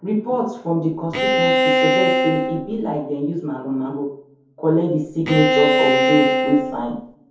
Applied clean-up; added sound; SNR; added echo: none; Bowed string instrument; -3 dB; reverberation time 0.6 s.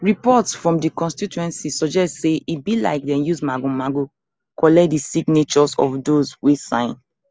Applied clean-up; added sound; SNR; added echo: none; none; none; none.